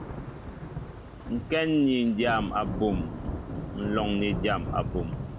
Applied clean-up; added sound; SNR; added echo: none; Thunder / Rain; 6 dB; none.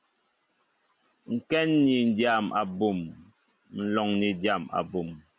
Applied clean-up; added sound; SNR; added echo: none; none; none; none.